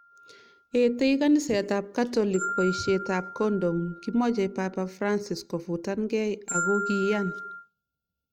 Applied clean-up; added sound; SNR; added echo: neural mask model RNNoise.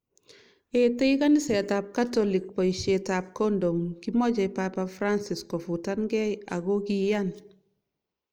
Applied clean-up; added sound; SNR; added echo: neural mask model Resemble Enhance denoiser.